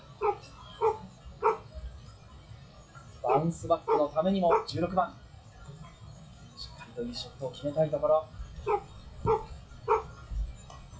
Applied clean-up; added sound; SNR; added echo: classical method WPE with log-MMSE.